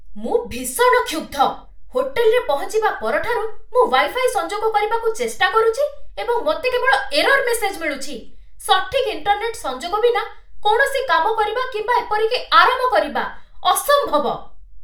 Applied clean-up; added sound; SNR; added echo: none; none; none; reverberation time 0.3 s.